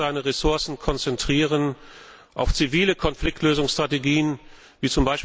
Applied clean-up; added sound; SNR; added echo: none; none; none; none.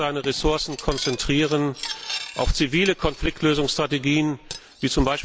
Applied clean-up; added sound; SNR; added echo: none; Cutlery, silverware; 15 dB; none.